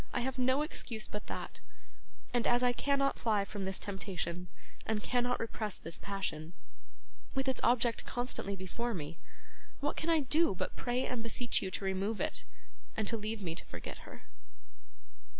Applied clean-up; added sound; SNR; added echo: none; none; none; none.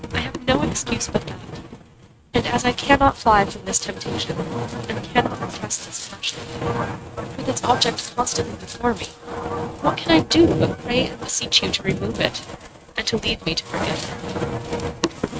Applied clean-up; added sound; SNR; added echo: neural mask model RNNoise.